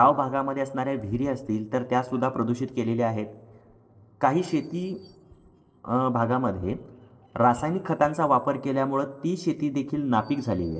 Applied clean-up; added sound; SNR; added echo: neural separator model SepFormer DNS4.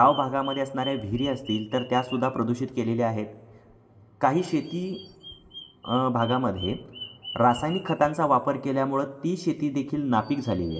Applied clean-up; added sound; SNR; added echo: none; Bird vocalization, bird call, bird song; 18 dB; reverberation time 1.3 s.